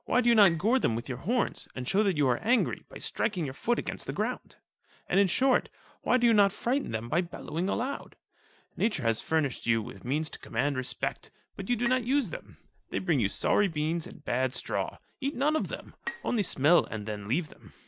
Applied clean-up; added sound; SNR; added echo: none; Bowed string instrument; 16 dB; none.